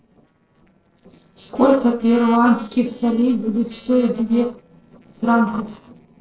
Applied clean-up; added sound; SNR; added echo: neural separator model SepFormer DNS4.